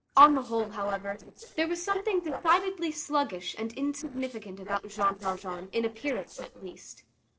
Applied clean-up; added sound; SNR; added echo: neural separator model SepFormer DNS4.